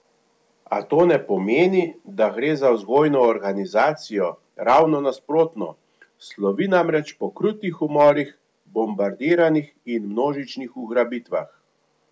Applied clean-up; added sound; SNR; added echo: none; none; none; none.